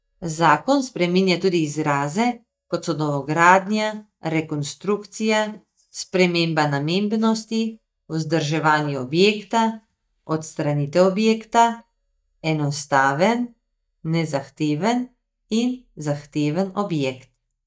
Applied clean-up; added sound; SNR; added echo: neural mask model DeepFilterNet 3.